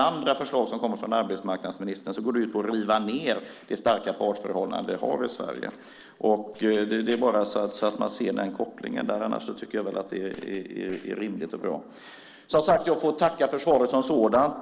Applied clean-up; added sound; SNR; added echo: neural separator model SepFormer DNS4.